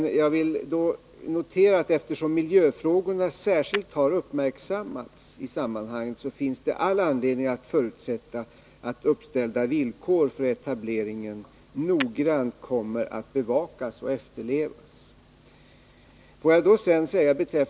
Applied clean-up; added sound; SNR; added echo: none; Tap / Hammer; 17 dB; none.